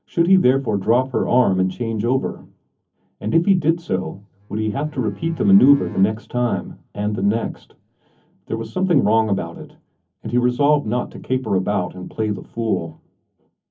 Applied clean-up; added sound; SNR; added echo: none; Bowed string instrument; 16 dB; reverberation time 0.3 s.